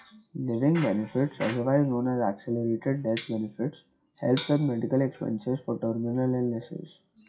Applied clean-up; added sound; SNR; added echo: classical method WPE with log-MMSE.